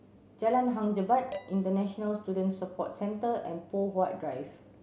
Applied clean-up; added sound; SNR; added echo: none; Dishes, pots, and pans; 18 dB; none.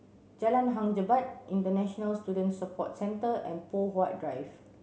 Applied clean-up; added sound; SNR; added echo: none; none; none; none.